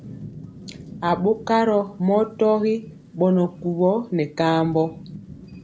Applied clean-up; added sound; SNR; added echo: none; Rain / Thunderstorm; 18 dB; none.